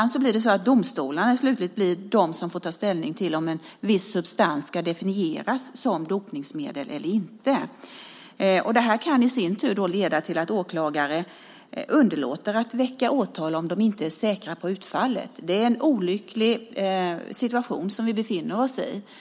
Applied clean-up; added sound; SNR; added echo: none; none; none; none.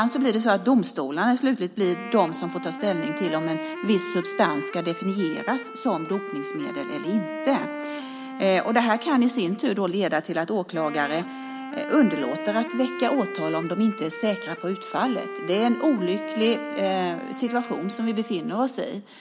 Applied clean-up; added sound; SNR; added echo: none; Wind instrument, woodwind instrument; 10 dB; none.